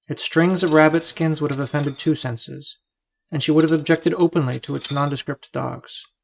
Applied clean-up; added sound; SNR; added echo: neural mask model RNNoise.